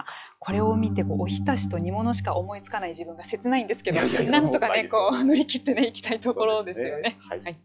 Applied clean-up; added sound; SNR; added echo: classical method log-MMSE.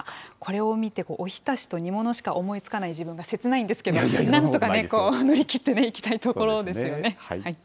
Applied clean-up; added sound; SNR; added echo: none; none; none; none.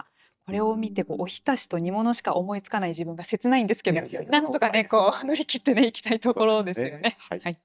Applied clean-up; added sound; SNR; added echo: neural mask model DeepFilterNet 3.